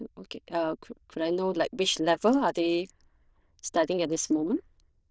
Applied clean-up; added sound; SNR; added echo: neural diffusion model UNIVERSE++.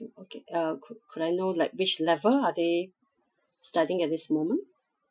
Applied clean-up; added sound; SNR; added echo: classical method Wiener filter.